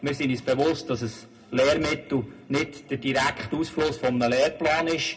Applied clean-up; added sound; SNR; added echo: none; none; none; reverberation time 0.2 s.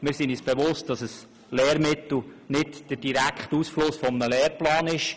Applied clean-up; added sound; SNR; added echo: none; none; none; none.